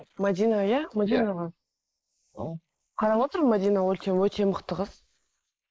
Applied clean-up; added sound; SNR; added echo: neural mask model Resemble Enhance denoiser.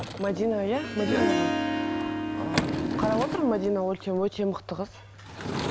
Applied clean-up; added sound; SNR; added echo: none; Harp + Sliding door / Wood; 1 dB; none.